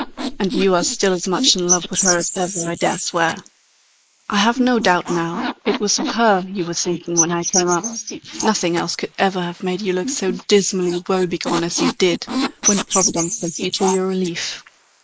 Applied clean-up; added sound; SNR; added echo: neural mask model Resemble Enhance denoiser.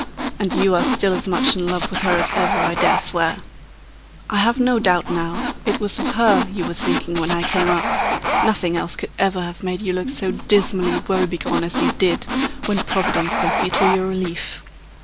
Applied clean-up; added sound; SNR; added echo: none; Squeak; 1 dB; none.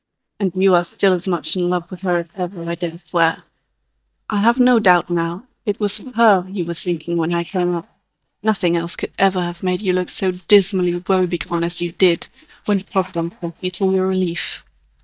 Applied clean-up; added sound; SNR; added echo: neural mask model DeepFilterNet 3.